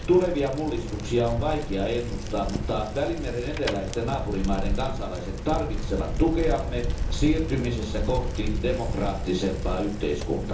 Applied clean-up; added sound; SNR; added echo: none; Bicycle; 2 dB; reverberation time 1.2 s.